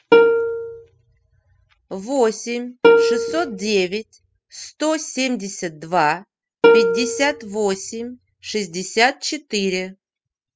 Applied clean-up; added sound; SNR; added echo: classical method spectral subtraction.